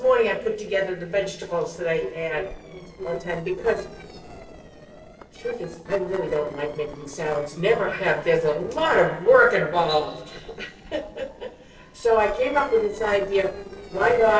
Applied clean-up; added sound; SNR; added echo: neural separator model SepFormer DNS4.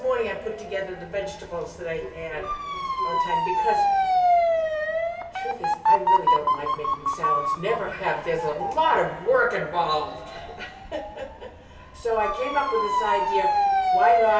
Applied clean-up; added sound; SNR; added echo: none; Motor vehicle (road) / Siren; -3 dB; reverberation time 2.3 s.